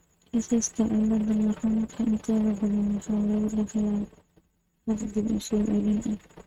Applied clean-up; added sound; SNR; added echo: neural mask model RNNoise.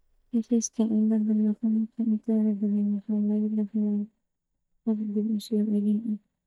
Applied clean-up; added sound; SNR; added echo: neural mask model DeepFilterNet 3.